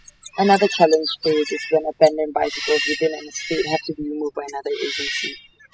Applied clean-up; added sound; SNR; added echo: classical method spectral subtraction.